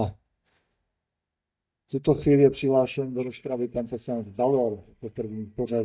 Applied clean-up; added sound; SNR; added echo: neural mask model DeepFilterNet 3.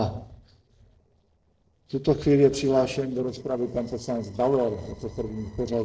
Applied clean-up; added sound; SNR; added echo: neural separator model SepFormer DNS4.